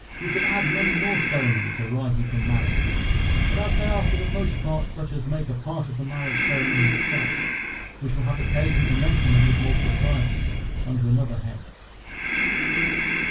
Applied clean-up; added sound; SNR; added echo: none; Breathing; -3 dB; reverberation time 0.1 s.